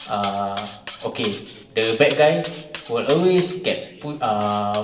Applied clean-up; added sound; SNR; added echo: none; Cutlery, silverware; 14 dB; reverberation time 1.1 s.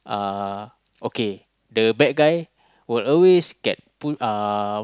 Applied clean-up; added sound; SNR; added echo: none; none; none; none.